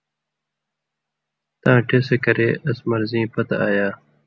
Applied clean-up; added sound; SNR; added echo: none; none; none; none.